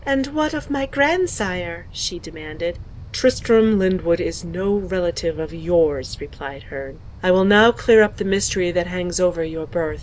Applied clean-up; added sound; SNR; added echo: none; Wind; 16 dB; none.